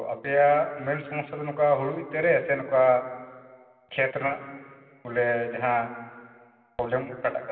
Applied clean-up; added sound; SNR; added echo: none; none; none; reverberation time 1.9 s.